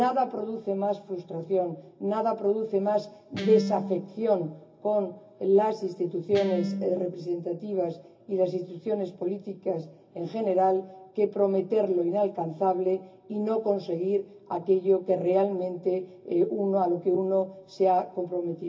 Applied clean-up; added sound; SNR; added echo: none; Guitar; 5 dB; reverberation time 0.4 s.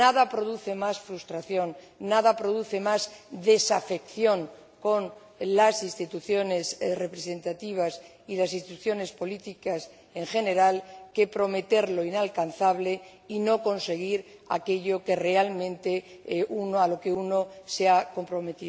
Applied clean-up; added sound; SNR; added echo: none; none; none; none.